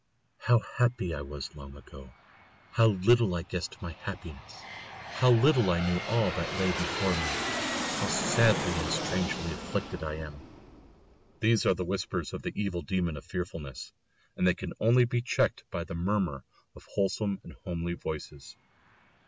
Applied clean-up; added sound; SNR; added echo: none; Aircraft; 9 dB; none.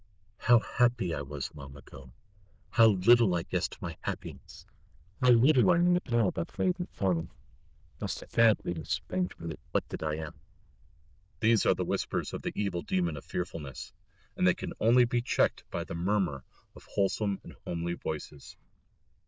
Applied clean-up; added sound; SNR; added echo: neural diffusion model UNIVERSE++.